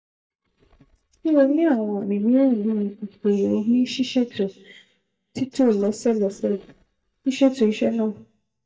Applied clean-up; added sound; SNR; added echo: neural mask model DeepFilterNet 3.